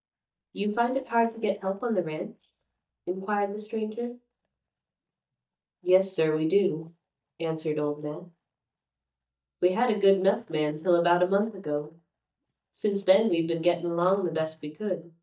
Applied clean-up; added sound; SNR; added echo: neural mask model DeepFilterNet 3.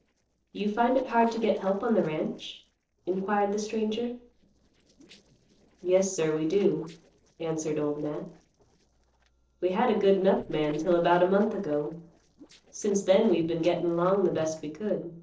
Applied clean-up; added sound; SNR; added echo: neural separator model SepFormer DNS4.